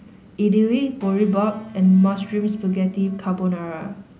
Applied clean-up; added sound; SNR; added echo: none; Electric guitar; 18 dB; none.